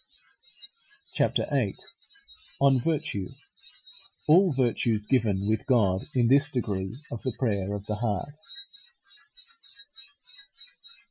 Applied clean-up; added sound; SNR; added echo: classical method Wiener filter.